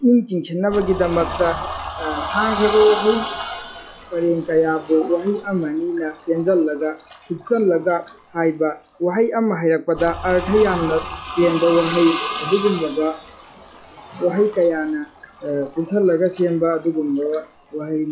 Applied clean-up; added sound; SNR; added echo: classical method log-MMSE.